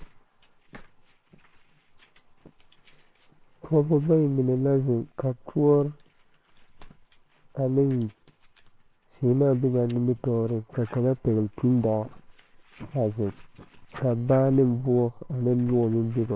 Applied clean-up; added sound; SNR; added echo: neural separator model SepFormer WHAMR!.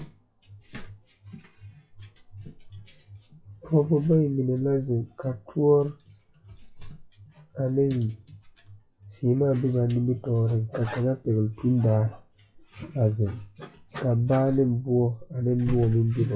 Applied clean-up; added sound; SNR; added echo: classical method WPE with log-MMSE.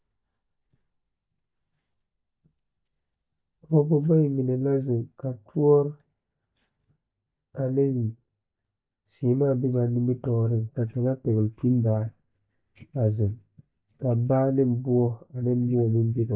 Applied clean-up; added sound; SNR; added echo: neural mask model DeepFilterNet 3.